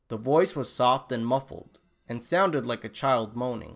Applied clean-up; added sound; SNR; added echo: none; none; none; none.